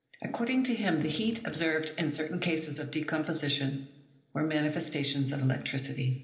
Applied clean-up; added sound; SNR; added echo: neural separator model SepFormer DNS4.